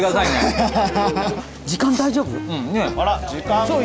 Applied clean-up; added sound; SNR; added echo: none; none; none; none.